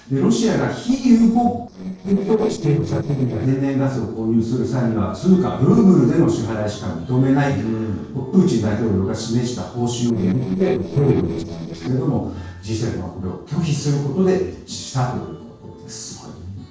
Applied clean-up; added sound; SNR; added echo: neural separator model SepFormer DNS4.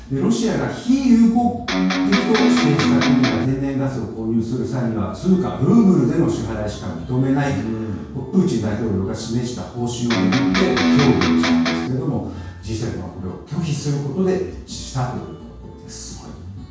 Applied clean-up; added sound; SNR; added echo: none; Electric guitar; -3 dB; reverberation time 0.6 s.